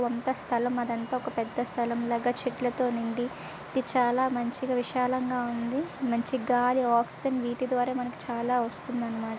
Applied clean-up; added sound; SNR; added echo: none; none; none; none.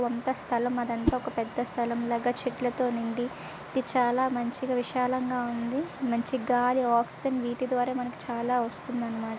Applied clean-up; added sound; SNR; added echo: none; Whoosh, swoosh, swish; 8 dB; none.